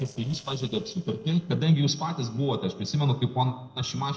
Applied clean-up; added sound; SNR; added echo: neural separator model SepFormer DNS4.